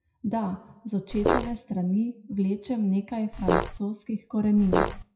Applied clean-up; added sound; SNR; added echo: classical method WPE with log-MMSE.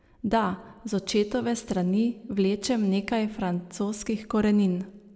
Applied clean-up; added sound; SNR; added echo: none; none; none; none.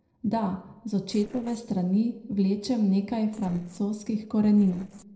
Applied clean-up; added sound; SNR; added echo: neural separator model SepFormer DNS4.